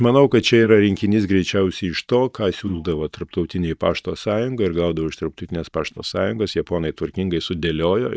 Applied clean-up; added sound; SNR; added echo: neural mask model DeepFilterNet 3.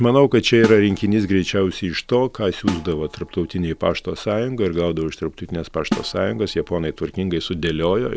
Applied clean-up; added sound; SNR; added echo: none; Snare drum; 13 dB; none.